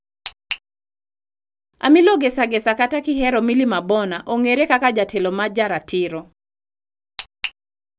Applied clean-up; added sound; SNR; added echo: none; none; none; none.